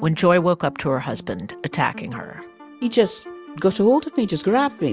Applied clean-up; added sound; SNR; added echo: none; none; none; none.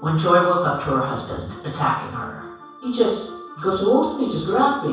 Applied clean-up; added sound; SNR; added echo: none; none; none; reverberation time 0.7 s.